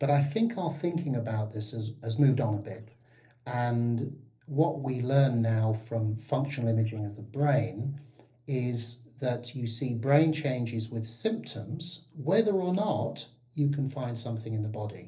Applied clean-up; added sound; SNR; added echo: neural separator model SepFormer DNS4.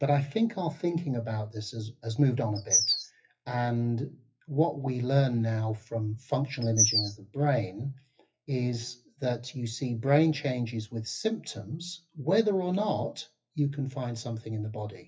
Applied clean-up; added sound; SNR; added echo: classical method WPE with log-MMSE.